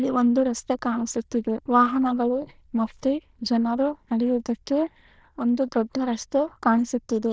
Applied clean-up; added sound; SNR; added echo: neural diffusion model UNIVERSE++.